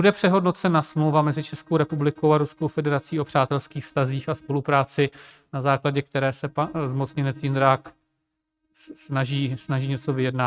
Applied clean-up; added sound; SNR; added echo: neural mask model RNNoise.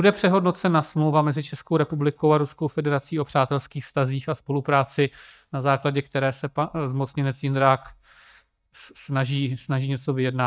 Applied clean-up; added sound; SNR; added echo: neural mask model DeepFilterNet 3.